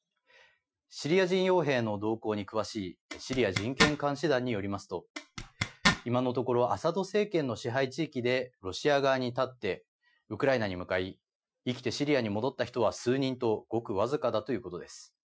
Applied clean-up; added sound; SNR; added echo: classical method Wiener filter.